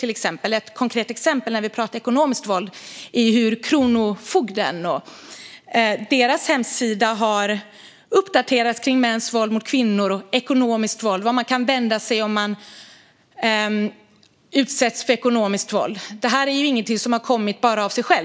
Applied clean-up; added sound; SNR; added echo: none; none; none; none.